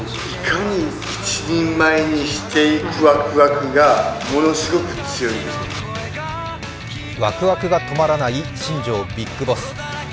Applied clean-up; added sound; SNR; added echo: none; none; none; none.